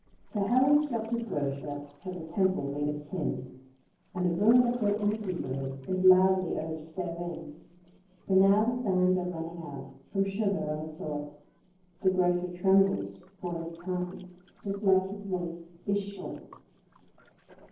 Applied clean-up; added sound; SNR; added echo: neural separator model SepFormer DNS4.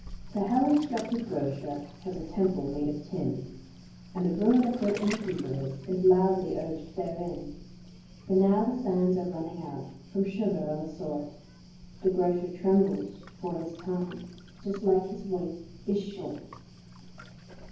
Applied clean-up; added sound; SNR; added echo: none; Waves, surf; 18 dB; reverberation time 0.9 s.